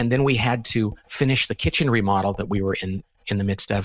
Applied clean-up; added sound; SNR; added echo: neural mask model RNNoise.